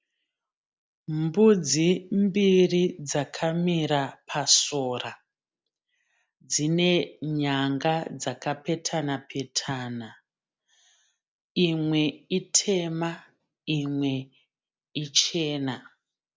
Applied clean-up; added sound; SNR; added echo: none; none; none; none.